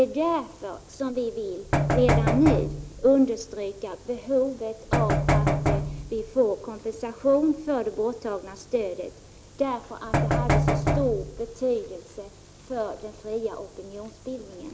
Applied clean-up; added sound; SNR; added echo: none; Knock; -3 dB; none.